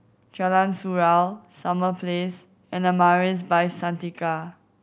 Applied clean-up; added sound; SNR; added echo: none; none; none; none.